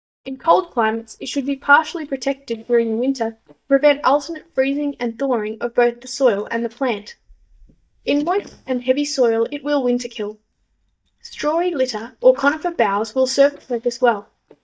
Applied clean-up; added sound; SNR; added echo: neural mask model DeepFilterNet 3.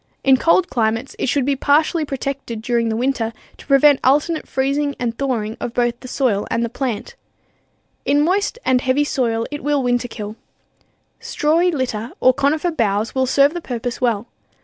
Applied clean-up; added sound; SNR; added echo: none; none; none; none.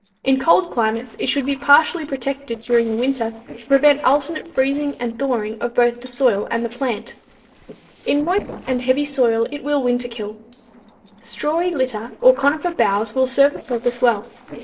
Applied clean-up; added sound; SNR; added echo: neural separator model SepFormer DNS4.